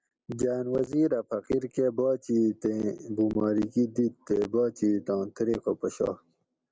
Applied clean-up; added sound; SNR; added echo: none; none; none; none.